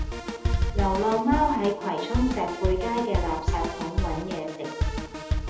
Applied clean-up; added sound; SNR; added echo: none; Drum kit; 0 dB; reverberation time 0.7 s.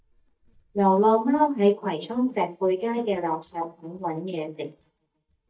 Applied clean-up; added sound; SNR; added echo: neural mask model DeepFilterNet 3.